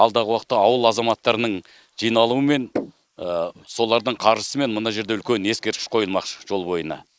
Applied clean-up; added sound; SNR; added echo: neural mask model Resemble Enhance denoiser.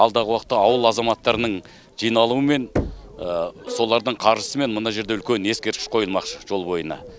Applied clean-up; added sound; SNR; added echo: none; Bowed string instrument + Knock; 12 dB; none.